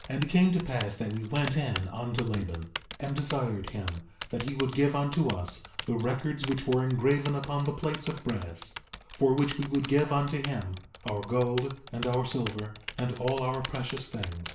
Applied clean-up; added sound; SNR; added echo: none; Typing; 12 dB; reverberation time 0.5 s.